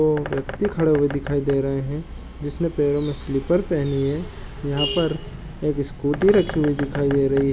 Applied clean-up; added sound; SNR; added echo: none; Bird; 16 dB; none.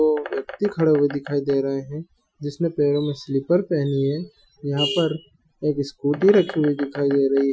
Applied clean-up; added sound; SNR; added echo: classical method Wiener filter.